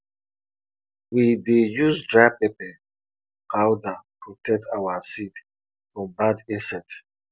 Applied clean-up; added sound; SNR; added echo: none; none; none; none.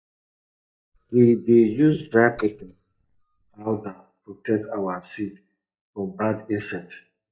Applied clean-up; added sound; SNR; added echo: neural mask model DeepFilterNet 3.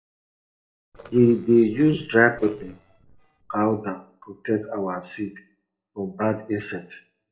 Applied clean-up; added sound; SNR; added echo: neural separator model SepFormer DNS4.